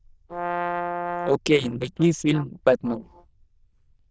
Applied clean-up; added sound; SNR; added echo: neural diffusion model UNIVERSE++.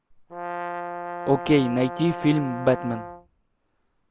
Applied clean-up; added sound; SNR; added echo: none; Brass instrument; 8 dB; none.